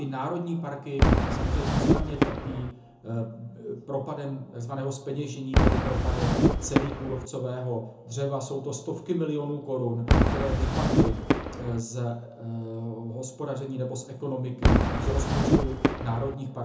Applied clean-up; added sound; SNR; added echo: none; Whoosh, swoosh, swish / Fireworks; -5 dB; reverberation time 0.6 s.